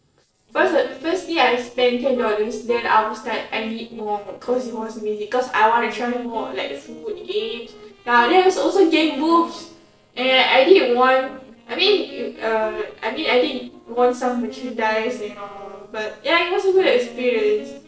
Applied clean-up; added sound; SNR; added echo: neural separator model SepFormer DNS4.